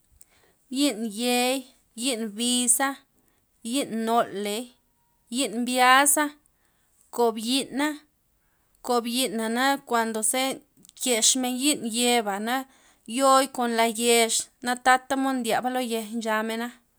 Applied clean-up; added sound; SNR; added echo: none; none; none; none.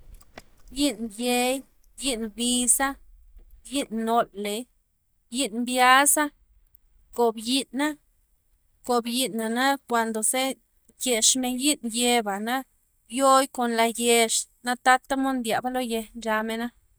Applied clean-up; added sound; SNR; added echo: neural mask model DeepFilterNet 3.